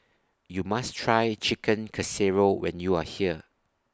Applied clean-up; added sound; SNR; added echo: none; none; none; none.